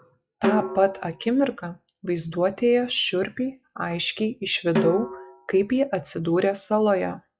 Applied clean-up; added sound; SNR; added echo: classical method log-MMSE.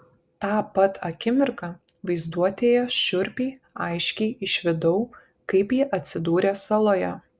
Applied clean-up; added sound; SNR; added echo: none; none; none; none.